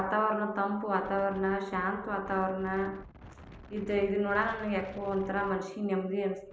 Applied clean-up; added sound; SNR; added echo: none; Wind; 19 dB; none.